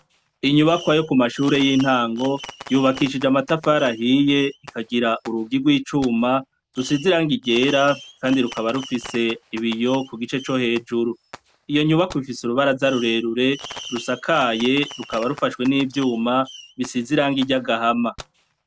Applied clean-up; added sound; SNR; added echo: none; Fireworks; 19 dB; none.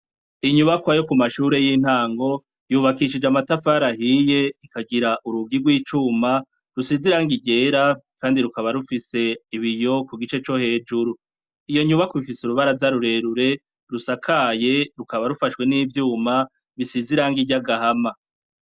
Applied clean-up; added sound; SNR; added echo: none; none; none; none.